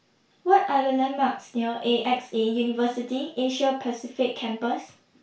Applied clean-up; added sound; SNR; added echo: none; none; none; reverberation time 0.2 s.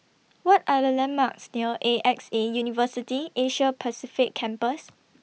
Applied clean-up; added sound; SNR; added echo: none; none; none; none.